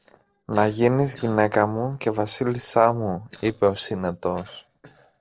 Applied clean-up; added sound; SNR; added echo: neural separator model SepFormer DNS4.